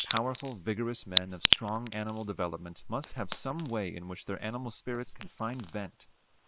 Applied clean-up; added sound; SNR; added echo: neural separator model SepFormer WHAM!.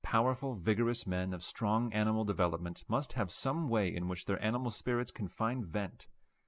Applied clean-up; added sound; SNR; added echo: none; none; none; none.